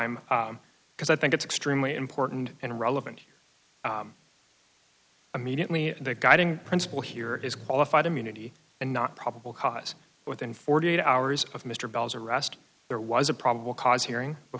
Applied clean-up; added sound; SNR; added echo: none; none; none; none.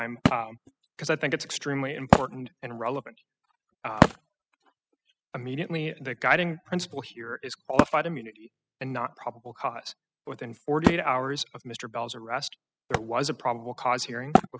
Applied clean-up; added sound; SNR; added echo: classical method spectral subtraction.